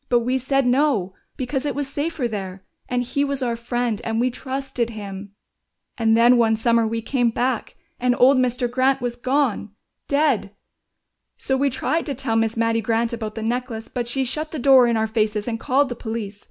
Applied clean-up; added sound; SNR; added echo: none; none; none; none.